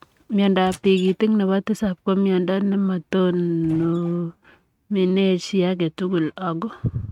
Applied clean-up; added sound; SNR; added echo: neural mask model RNNoise.